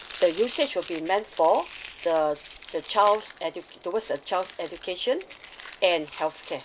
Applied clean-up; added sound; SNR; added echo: none; Domestic sounds, home sounds; 18 dB; none.